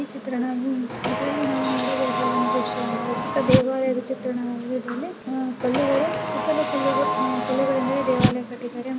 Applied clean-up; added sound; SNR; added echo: none; Car; 1 dB; none.